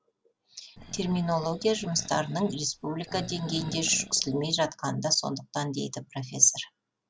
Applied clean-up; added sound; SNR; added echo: none; Animal; 13 dB; none.